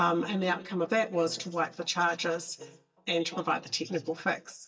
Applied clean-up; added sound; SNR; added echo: neural mask model DeepFilterNet 3.